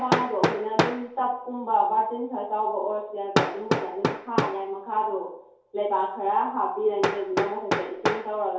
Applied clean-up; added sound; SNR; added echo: none; Hammer; 3 dB; reverberation time 2.4 s.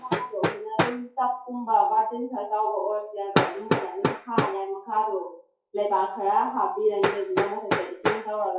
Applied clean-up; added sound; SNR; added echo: classical method WPE with log-MMSE.